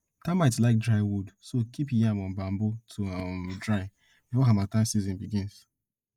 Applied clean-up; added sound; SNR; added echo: neural mask model Resemble Enhance denoiser.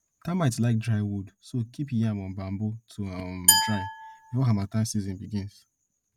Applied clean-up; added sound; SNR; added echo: none; Glass; -1 dB; none.